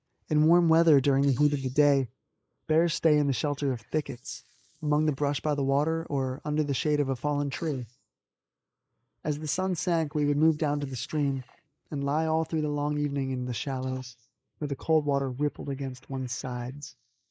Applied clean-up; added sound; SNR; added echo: neural mask model Resemble Enhance denoiser.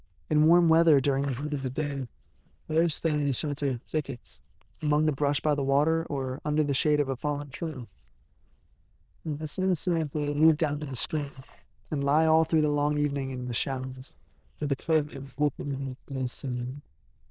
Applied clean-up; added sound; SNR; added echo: neural diffusion model UNIVERSE++.